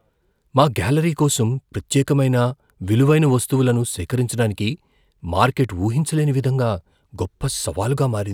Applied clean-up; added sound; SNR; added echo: none; none; none; none.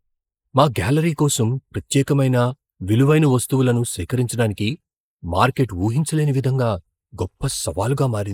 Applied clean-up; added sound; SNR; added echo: neural mask model Resemble Enhance denoiser.